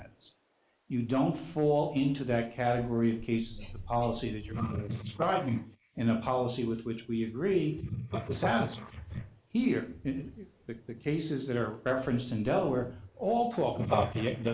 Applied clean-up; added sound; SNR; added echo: neural mask model Resemble Enhance denoiser.